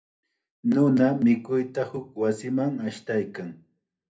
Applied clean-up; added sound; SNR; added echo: none; none; none; reverberation time 0.3 s.